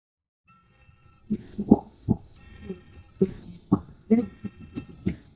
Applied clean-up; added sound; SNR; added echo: neural mask model DeepFilterNet 3.